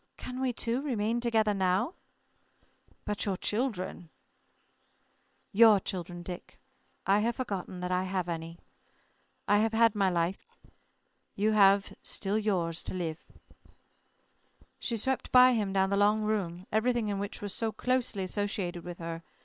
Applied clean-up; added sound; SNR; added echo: neural separator model SepFormer WHAM!.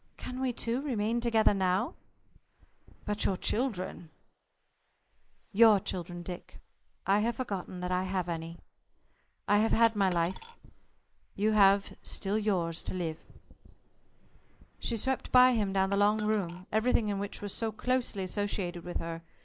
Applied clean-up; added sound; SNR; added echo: neural mask model Resemble Enhance denoiser.